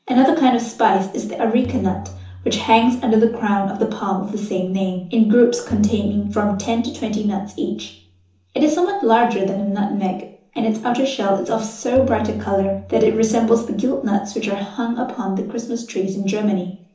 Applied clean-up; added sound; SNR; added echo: none; Tabla; 18 dB; reverberation time 0.7 s.